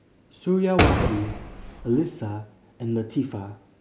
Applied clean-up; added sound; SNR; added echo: none; Door; -2 dB; none.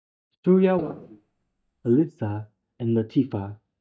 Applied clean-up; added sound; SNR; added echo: neural mask model DeepFilterNet 3.